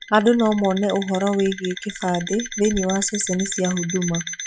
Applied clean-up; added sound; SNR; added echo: classical method Wiener filter.